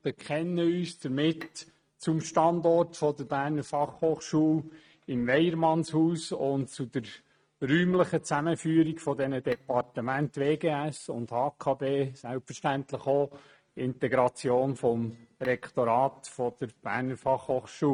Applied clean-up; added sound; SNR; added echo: neural mask model RNNoise.